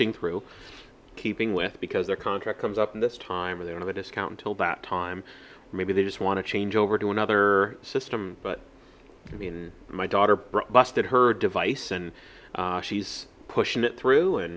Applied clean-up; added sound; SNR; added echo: none; none; none; none.